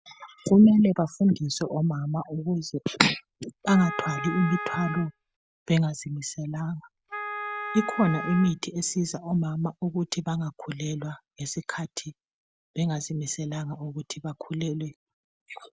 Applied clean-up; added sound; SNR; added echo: none; Wind instrument, woodwind instrument; 9 dB; none.